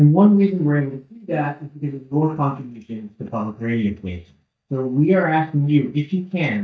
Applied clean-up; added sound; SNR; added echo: neural mask model DeepFilterNet 3.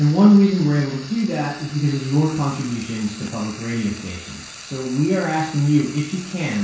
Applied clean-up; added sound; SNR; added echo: none; Frying (food); 18 dB; reverberation time 0.6 s.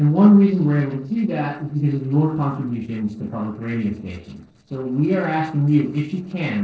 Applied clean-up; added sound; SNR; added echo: neural separator model SepFormer DNS4.